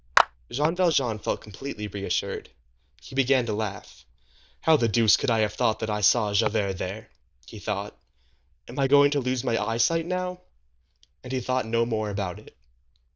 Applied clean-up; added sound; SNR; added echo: neural diffusion model UNIVERSE++.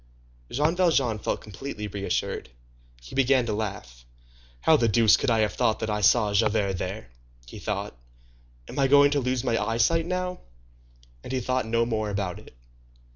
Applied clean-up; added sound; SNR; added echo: none; none; none; none.